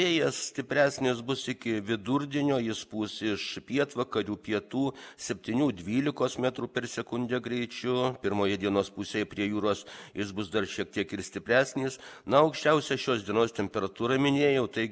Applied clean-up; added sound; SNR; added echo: none; none; none; none.